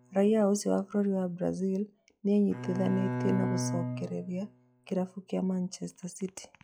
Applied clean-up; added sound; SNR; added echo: classical method log-MMSE.